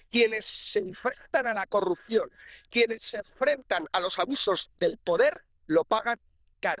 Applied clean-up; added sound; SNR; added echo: neural diffusion model UNIVERSE++.